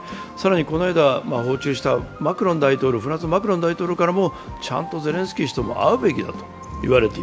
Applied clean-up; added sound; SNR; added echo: none; none; none; none.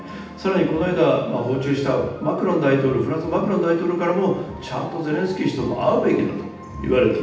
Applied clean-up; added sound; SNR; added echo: none; none; none; reverberation time 0.8 s.